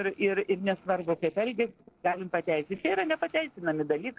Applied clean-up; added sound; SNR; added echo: neural separator model SepFormer DNS4.